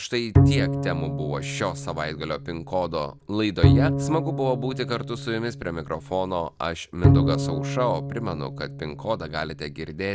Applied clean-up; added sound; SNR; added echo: none; Bowed string instrument; -3 dB; none.